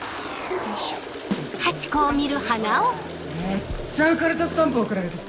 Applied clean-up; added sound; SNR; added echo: none; Toilet flush; 11 dB; none.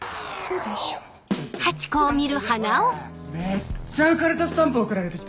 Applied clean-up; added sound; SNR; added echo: none; none; none; none.